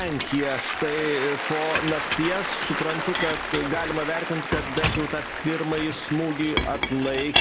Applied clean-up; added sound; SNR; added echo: none; Applause / Cheering + Chink, clink; 1 dB; none.